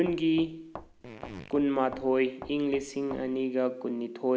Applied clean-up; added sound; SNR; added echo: none; Knock + Fart; 17 dB; none.